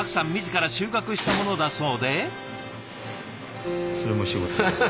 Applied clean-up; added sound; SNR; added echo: none; Acoustic guitar + Snare drum; 7 dB; none.